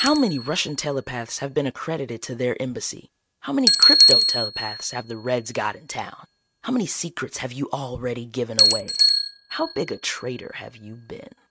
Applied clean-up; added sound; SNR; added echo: neural mask model RNNoise.